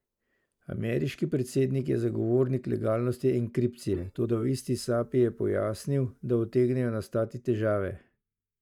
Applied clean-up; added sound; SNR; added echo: neural mask model DeepFilterNet 3.